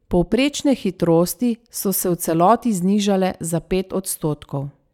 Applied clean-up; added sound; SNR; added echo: none; none; none; none.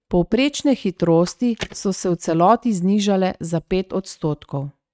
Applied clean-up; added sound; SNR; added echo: neural mask model RNNoise.